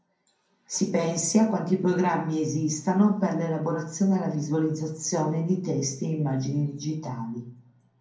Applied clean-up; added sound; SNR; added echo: none; none; none; reverberation time 0.5 s.